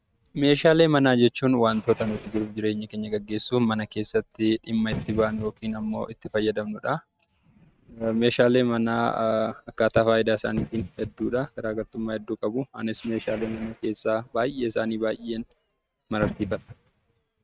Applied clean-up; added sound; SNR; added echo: neural mask model RNNoise.